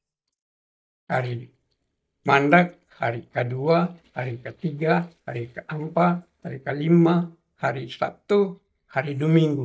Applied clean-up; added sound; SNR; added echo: neural mask model DeepFilterNet 3.